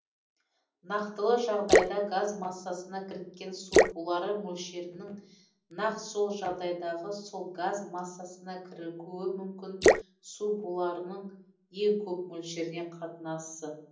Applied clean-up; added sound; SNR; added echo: none; Drip / Splash, splatter; -4 dB; reverberation time 0.6 s.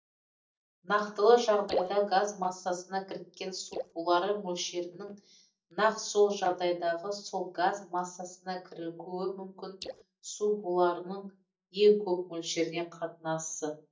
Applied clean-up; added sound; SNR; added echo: neural mask model DeepFilterNet 3.